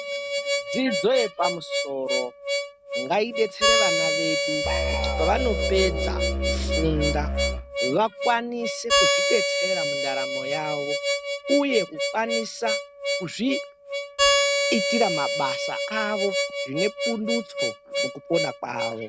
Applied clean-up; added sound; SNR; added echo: none; Harmonica + Musical instrument; -3 dB; none.